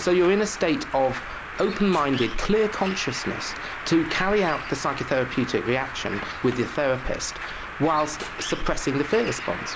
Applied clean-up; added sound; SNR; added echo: none; Bird; 8 dB; none.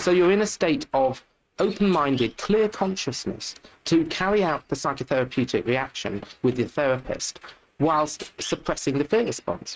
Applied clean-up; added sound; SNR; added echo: neural mask model RNNoise.